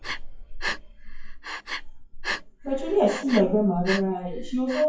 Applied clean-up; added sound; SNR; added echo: classical method WPE with log-MMSE.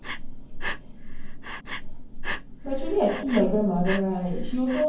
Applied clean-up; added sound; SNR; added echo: none; Breathing; 2 dB; reverberation time 0.9 s.